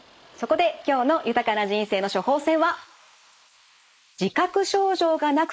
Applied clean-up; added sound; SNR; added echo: neural mask model Resemble Enhance denoiser.